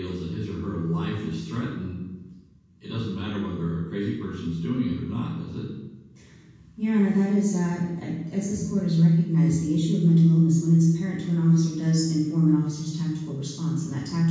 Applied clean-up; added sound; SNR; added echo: none; none; none; reverberation time 1.2 s.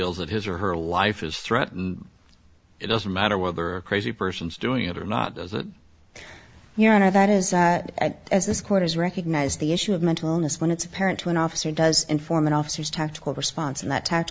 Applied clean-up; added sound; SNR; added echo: none; none; none; none.